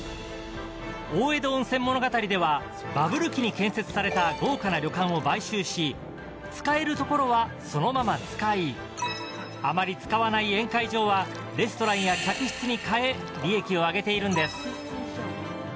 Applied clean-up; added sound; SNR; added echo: none; Fill (with liquid) / Water; 19 dB; none.